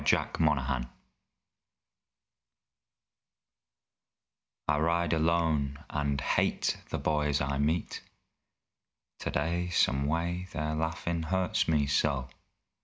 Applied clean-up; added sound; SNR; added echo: none; none; none; none.